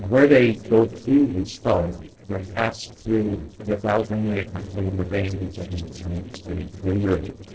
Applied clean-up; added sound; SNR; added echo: neural separator model SepFormer DNS4.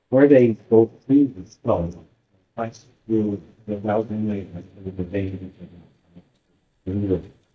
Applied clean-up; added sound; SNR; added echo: neural mask model DeepFilterNet 3.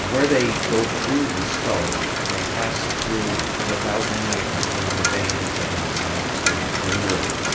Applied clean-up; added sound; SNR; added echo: none; Rain; -2 dB; reverberation time 2.4 s.